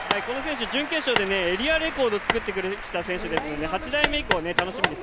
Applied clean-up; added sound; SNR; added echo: none; Hammer; 4 dB; none.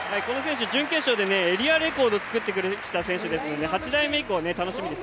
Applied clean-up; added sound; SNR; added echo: none; none; none; none.